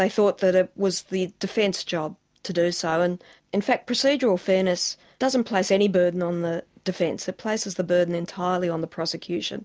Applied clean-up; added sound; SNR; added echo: none; none; none; none.